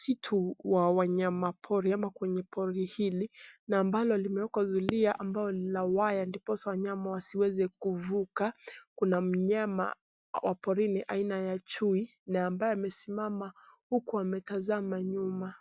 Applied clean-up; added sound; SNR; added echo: none; Fireworks; 11 dB; none.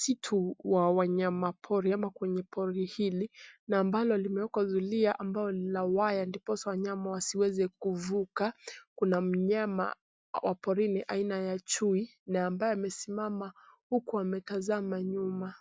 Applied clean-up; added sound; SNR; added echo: none; none; none; none.